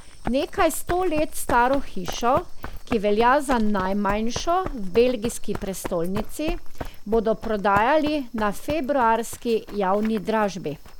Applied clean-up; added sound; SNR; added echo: none; Run; 6 dB; none.